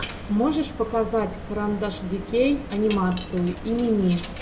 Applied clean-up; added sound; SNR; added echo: none; Coin (dropping); 12 dB; reverberation time 0.6 s.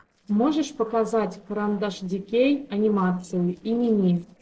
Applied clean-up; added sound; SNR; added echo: neural separator model SepFormer DNS4.